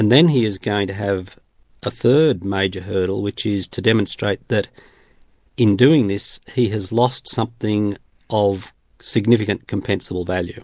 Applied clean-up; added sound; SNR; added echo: none; none; none; none.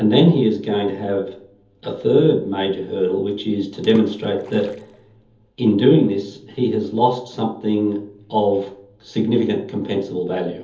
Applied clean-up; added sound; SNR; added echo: none; Water / Splash, splatter; 18 dB; reverberation time 0.7 s.